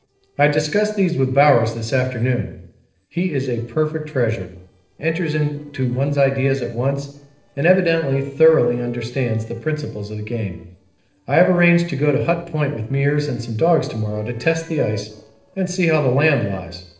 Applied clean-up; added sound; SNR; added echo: neural separator model SepFormer DNS4.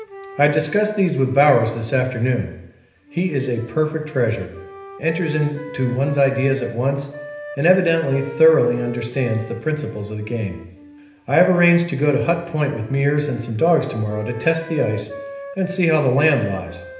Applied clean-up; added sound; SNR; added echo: none; Wind instrument, woodwind instrument; 17 dB; reverberation time 0.9 s.